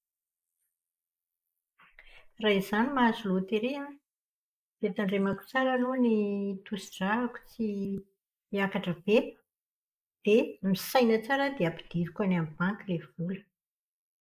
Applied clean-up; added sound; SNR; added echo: neural mask model Resemble Enhance denoiser.